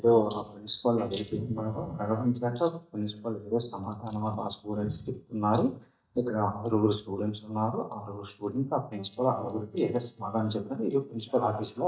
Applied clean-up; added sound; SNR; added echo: neural mask model DeepFilterNet 3.